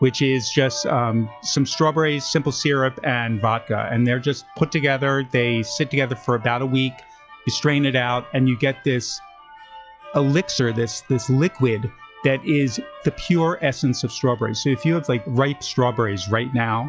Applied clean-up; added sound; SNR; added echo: classical method log-MMSE.